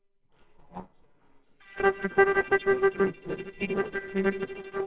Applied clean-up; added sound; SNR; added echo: neural separator model SepFormer WHAMR!.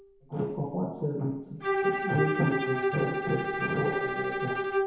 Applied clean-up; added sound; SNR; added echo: none; Bowed string instrument; -1 dB; reverberation time 0.9 s.